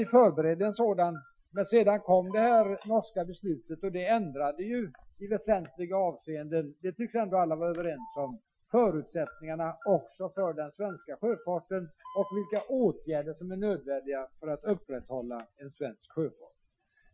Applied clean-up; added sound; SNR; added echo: classical method Wiener filter.